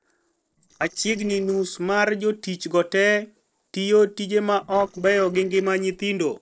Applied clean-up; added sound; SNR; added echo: neural separator model SepFormer DNS4.